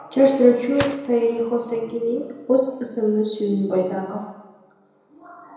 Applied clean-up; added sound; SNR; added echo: none; Gunshot, gunfire; 17 dB; reverberation time 1.0 s.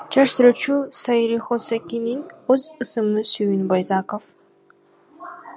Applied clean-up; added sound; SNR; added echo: none; none; none; none.